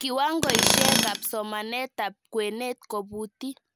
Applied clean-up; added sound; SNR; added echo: none; Tools; -5 dB; none.